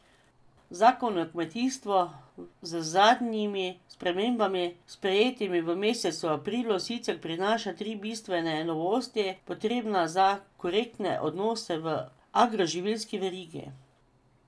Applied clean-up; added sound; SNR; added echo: none; none; none; none.